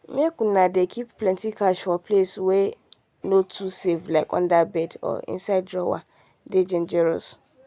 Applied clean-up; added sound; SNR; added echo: none; none; none; none.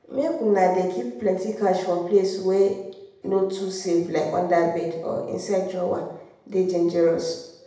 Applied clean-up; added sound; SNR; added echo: none; none; none; reverberation time 0.8 s.